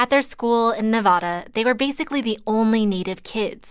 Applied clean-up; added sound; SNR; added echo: none; none; none; none.